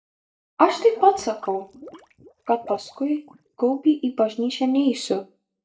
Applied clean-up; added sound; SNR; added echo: neural mask model DeepFilterNet 3.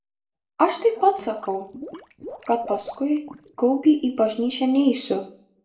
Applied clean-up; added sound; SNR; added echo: neural separator model SepFormer DNS4.